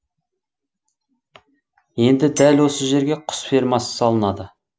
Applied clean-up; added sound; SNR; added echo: none; Chink, clink; 19 dB; none.